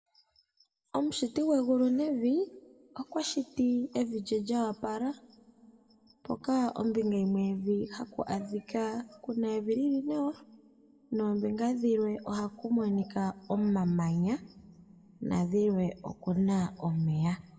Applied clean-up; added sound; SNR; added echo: none; none; none; reverberation time 1.3 s.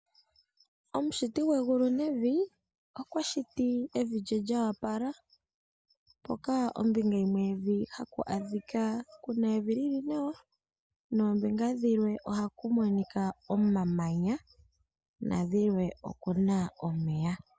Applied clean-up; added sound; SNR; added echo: none; none; none; none.